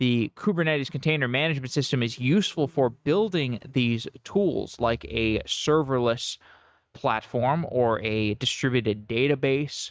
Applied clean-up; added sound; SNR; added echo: neural mask model RNNoise.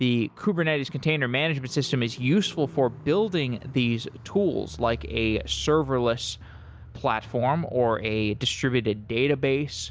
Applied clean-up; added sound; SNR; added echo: none; Car; 18 dB; none.